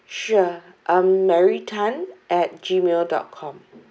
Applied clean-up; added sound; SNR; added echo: none; none; none; none.